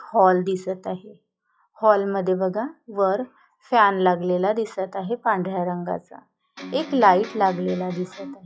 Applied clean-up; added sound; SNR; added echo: classical method log-MMSE.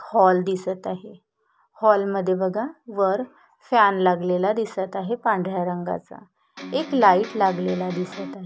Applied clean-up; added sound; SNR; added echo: none; Electric guitar; 13 dB; none.